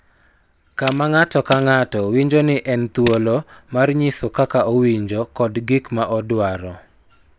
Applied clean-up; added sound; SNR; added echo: none; Tools; 17 dB; none.